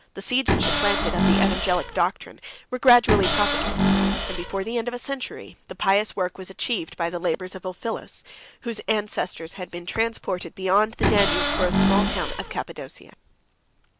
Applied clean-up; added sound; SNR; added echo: none; Cupboard open or close / Door; -3 dB; none.